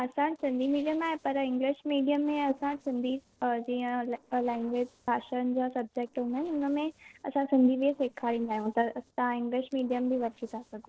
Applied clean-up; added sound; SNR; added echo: neural separator model SepFormer DNS4.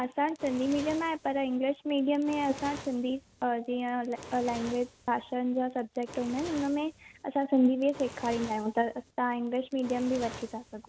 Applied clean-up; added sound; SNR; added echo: none; Fire; 17 dB; none.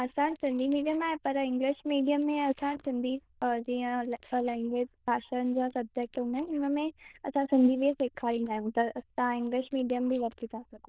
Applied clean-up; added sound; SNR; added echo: neural diffusion model UNIVERSE++.